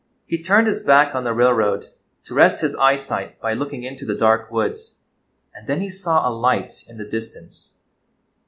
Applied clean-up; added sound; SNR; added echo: none; none; none; none.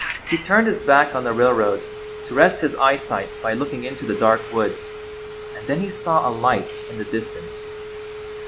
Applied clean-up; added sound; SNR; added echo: none; Telephone; 11 dB; none.